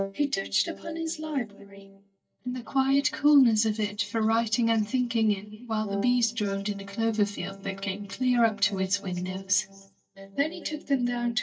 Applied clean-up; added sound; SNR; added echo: neural mask model DeepFilterNet 3.